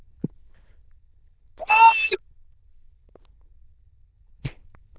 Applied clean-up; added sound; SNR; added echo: neural diffusion model UNIVERSE++.